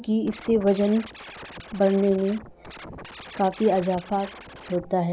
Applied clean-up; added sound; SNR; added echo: none; Scratching (performance technique); 17 dB; none.